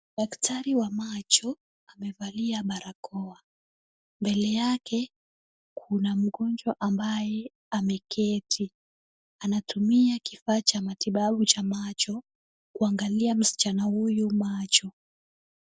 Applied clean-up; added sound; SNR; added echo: none; none; none; none.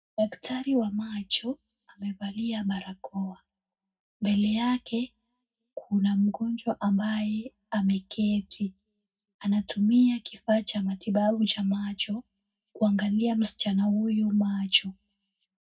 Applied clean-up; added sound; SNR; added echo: none; none; none; reverberation time 0.3 s.